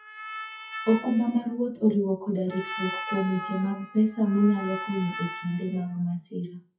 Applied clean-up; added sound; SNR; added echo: classical method WPE with log-MMSE.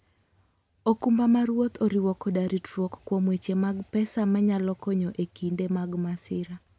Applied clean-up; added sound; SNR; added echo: none; none; none; none.